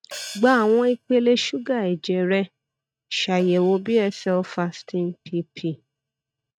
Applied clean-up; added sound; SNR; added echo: neural mask model RNNoise.